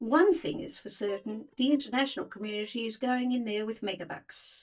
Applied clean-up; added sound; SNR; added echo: neural mask model DeepFilterNet 3.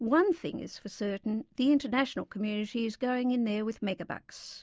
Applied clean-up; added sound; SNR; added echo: none; none; none; none.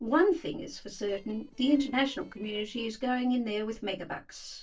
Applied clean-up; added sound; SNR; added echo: neural separator model SepFormer DNS4.